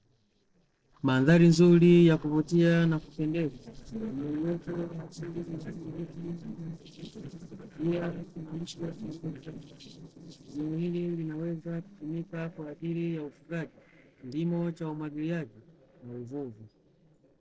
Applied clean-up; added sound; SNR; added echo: neural separator model SepFormer DNS4.